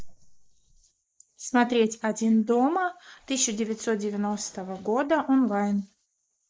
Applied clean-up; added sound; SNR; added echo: neural mask model Resemble Enhance denoiser.